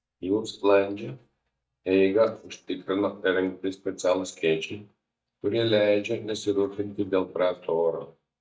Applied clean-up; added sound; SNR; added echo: neural mask model DeepFilterNet 3.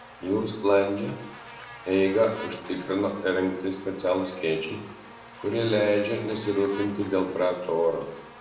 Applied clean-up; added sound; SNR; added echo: none; Buzz; 17 dB; reverberation time 0.8 s.